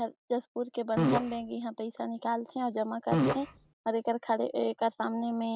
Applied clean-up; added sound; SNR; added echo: none; Fart; -3 dB; none.